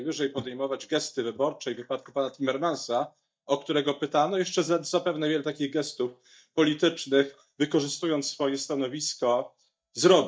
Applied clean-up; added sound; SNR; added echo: neural mask model DeepFilterNet 3.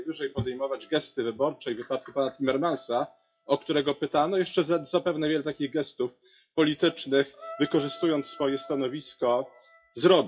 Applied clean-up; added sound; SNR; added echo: classical method WPE with log-MMSE.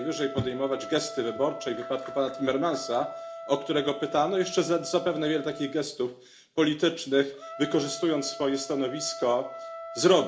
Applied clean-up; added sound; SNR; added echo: none; Trumpet; 13 dB; reverberation time 0.4 s.